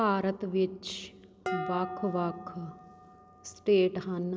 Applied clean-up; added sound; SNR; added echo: none; Dishes, pots, and pans; 11 dB; none.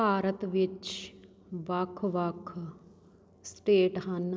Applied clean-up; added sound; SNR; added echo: none; none; none; none.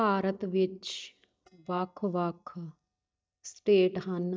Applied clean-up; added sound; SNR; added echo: neural mask model DeepFilterNet 3.